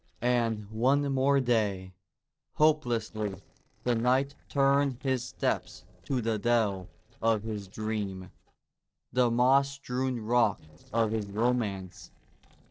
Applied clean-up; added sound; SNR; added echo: neural separator model SepFormer DNS4.